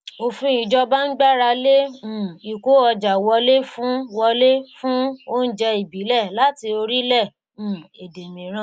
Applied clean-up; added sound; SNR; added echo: none; none; none; none.